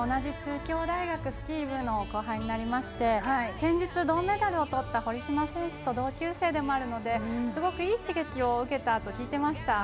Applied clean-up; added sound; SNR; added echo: none; none; none; none.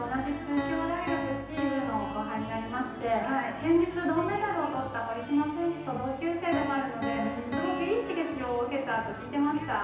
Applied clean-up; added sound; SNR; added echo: none; Piano; 8 dB; reverberation time 0.9 s.